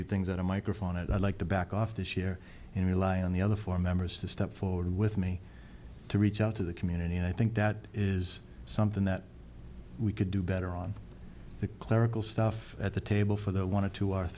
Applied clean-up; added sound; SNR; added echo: none; none; none; none.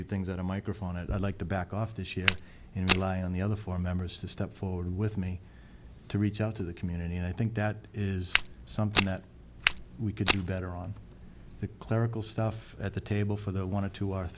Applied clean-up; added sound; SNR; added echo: none; Walk, footsteps; -2 dB; none.